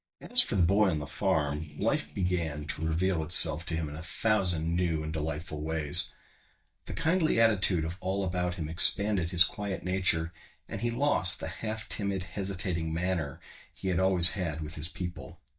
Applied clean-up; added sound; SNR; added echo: neural mask model DeepFilterNet 3.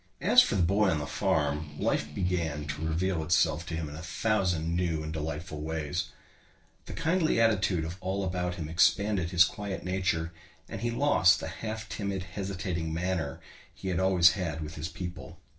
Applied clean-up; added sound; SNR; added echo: neural separator model SepFormer DNS4.